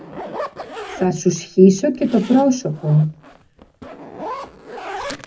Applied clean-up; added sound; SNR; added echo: none; Zipper (clothing); 14 dB; reverberation time 0.3 s.